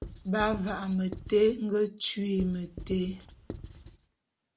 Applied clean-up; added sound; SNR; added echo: none; Writing; 15 dB; none.